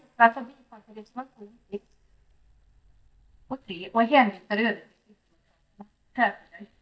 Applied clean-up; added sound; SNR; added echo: neural mask model DeepFilterNet 3.